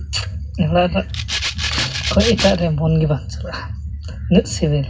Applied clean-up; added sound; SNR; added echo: none; Rattle (instrument); 5 dB; reverberation time 0.4 s.